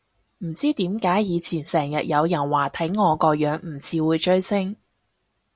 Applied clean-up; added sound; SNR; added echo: none; none; none; none.